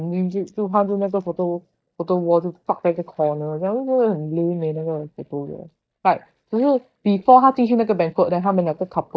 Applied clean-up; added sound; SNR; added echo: neural mask model DeepFilterNet 3.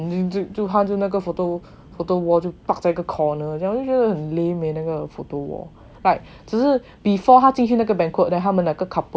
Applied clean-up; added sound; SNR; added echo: none; none; none; none.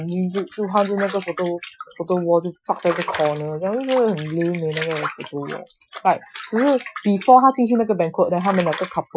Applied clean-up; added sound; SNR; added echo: classical method Wiener filter.